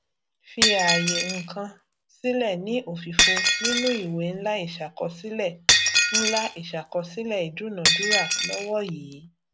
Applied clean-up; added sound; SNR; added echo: none; Shatter; -3 dB; none.